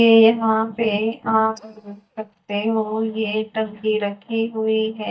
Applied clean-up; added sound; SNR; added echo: neural mask model DeepFilterNet 3.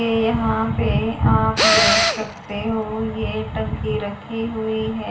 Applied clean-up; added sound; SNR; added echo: none; Tools; -2 dB; reverberation time 0.4 s.